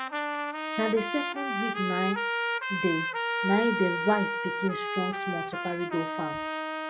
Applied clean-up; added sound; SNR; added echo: none; Trumpet; 0 dB; none.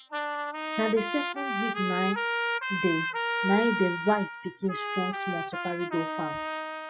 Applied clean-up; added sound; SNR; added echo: classical method spectral subtraction.